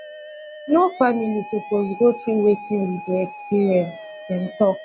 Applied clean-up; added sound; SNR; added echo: none; Musical instrument; 15 dB; none.